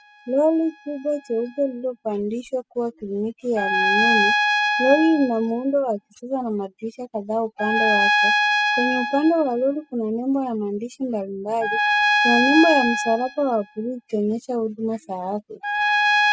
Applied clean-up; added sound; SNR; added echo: classical method spectral subtraction.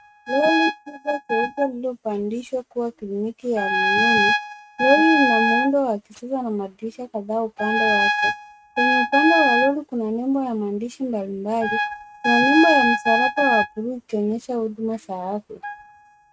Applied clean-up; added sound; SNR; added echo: neural mask model RNNoise.